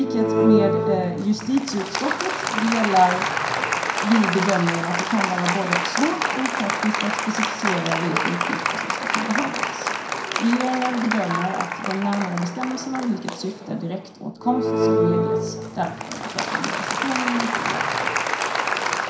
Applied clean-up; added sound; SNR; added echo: none; Applause; 0 dB; reverberation time 0.5 s.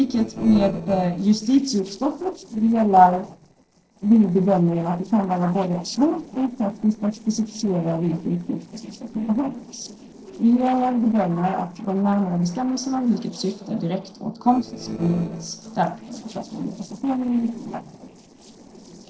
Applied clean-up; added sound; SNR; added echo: neural separator model SepFormer DNS4.